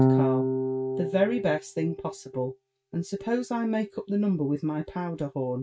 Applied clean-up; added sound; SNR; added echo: neural mask model RNNoise.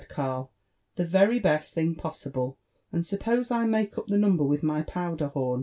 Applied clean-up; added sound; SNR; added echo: none; none; none; none.